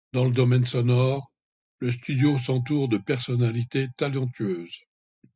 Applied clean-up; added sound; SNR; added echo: neural mask model DeepFilterNet 3.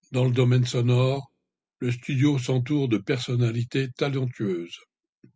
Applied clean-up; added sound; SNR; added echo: none; none; none; none.